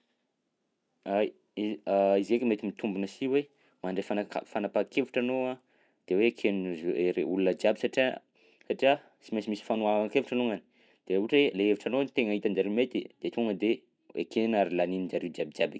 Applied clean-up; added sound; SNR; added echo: none; none; none; none.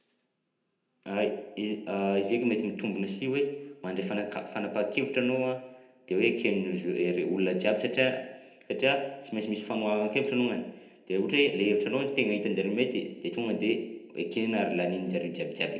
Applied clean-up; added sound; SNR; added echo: none; none; none; reverberation time 0.8 s.